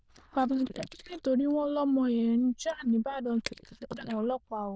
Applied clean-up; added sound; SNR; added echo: neural diffusion model UNIVERSE++.